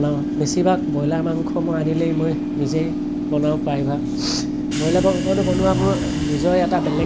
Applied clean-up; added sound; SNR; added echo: none; Subway, metro, underground / Train; 1 dB; none.